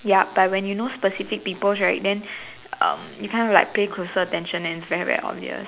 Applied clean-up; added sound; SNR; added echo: none; none; none; none.